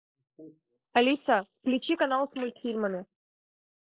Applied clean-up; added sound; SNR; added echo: neural mask model Resemble Enhance denoiser.